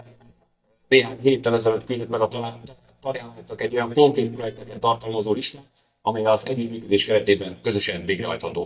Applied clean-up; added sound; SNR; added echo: neural mask model DeepFilterNet 3.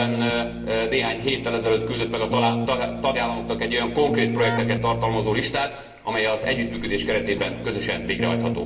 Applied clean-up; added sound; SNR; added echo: none; Keyboard (musical); 5 dB; reverberation time 1.5 s.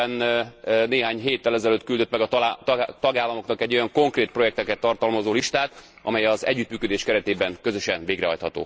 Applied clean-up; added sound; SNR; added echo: none; none; none; none.